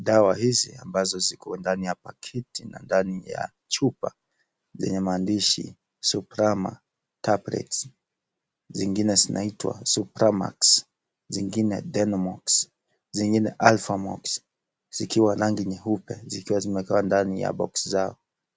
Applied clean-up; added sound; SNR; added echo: none; none; none; none.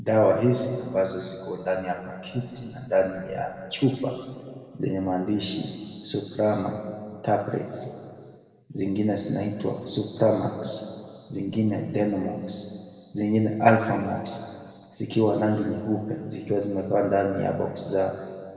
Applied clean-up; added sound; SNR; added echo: none; none; none; reverberation time 2.0 s.